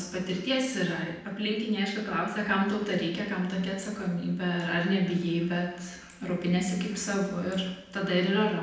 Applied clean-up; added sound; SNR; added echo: none; none; none; reverberation time 0.9 s.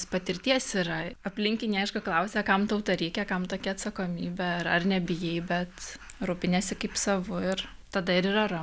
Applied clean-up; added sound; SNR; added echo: none; none; none; none.